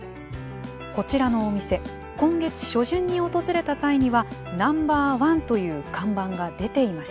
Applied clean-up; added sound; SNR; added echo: none; none; none; none.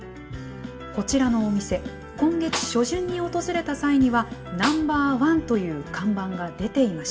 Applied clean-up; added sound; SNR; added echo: none; Snare drum; 11 dB; reverberation time 1.0 s.